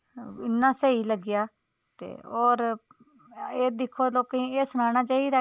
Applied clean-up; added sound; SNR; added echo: neural mask model Resemble Enhance denoiser.